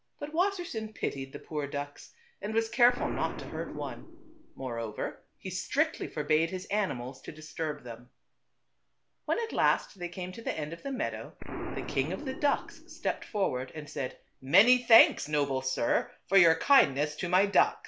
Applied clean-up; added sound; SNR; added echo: none; Explosion; 15 dB; none.